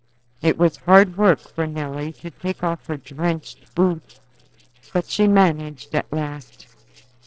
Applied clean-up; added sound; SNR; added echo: neural separator model SepFormer DNS4.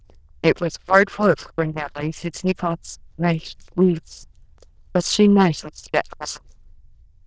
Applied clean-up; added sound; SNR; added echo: neural diffusion model UNIVERSE++.